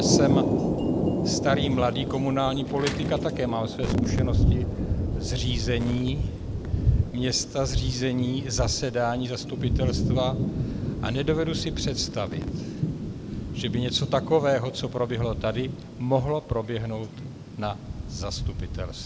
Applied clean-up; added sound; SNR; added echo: none; Thunder; -1 dB; none.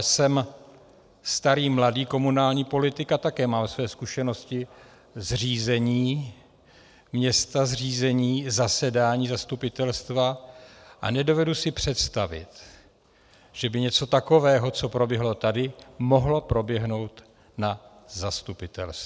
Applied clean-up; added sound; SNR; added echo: none; none; none; none.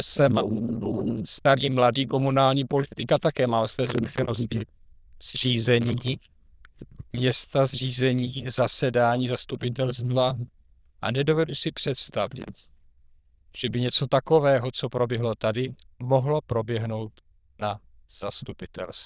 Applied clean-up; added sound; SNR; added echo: neural diffusion model UNIVERSE++.